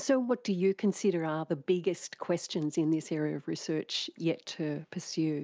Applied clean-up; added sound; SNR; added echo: none; none; none; none.